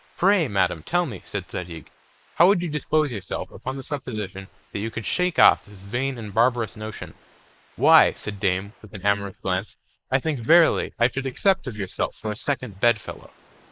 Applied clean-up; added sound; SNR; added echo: neural mask model Resemble Enhance denoiser.